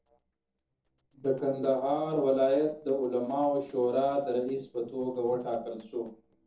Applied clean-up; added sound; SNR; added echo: neural separator model SepFormer DNS4.